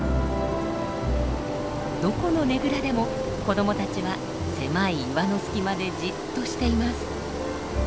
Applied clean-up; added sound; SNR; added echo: none; Engine; 6 dB; none.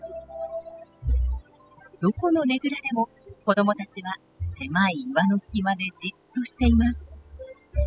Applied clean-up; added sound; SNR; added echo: classical method spectral subtraction.